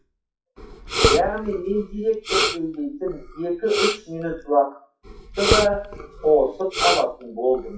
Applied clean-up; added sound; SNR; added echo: classical method WPE with log-MMSE.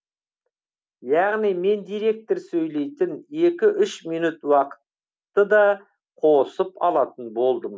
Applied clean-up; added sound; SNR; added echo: none; none; none; none.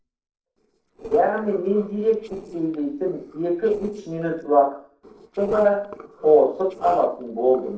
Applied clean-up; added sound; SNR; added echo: neural separator model SepFormer DNS4.